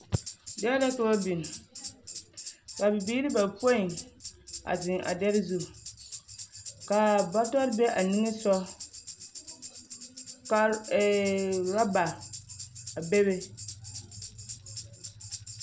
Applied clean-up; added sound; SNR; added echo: none; Tambourine; 14 dB; none.